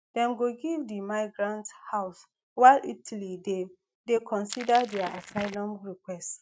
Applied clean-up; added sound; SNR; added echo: neural mask model RNNoise.